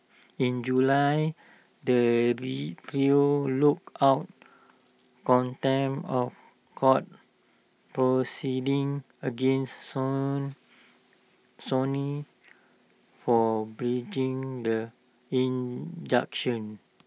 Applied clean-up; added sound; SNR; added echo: none; none; none; none.